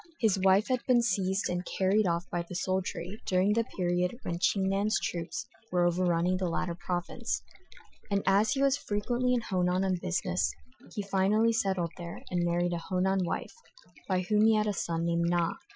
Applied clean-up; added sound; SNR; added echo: classical method Wiener filter.